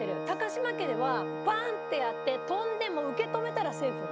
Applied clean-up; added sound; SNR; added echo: none; Organ; 4 dB; none.